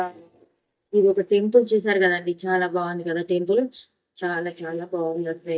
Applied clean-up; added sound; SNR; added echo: neural mask model DeepFilterNet 3.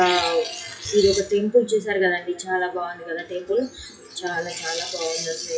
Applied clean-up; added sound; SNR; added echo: classical method WPE with log-MMSE.